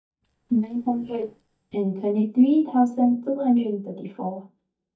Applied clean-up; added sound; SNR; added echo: neural mask model DeepFilterNet 3.